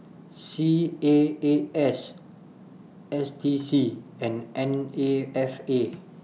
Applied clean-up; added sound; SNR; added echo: none; none; none; none.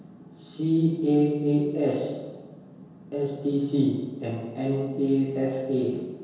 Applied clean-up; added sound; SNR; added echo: none; none; none; reverberation time 1.2 s.